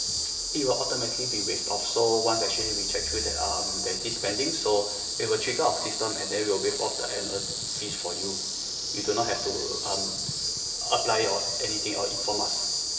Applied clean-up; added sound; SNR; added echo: none; Insect; 0 dB; reverberation time 1.1 s.